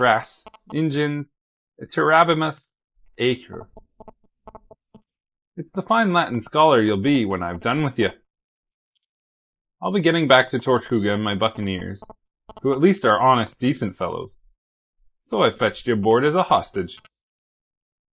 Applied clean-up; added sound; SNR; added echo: neural mask model Resemble Enhance denoiser.